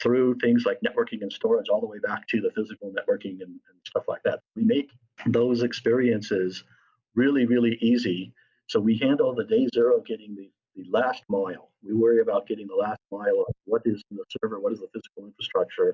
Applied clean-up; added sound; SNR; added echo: none; none; none; none.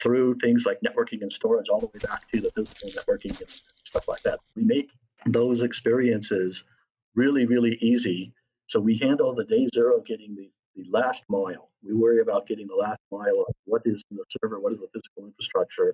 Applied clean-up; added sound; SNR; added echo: neural mask model RNNoise.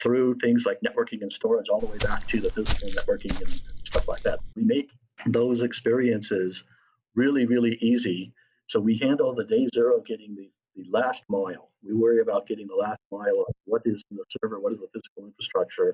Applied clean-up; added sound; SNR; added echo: none; Walk, footsteps; 0 dB; none.